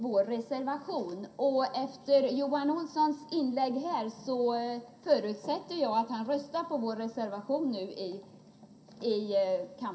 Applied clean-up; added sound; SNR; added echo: none; none; none; reverberation time 0.3 s.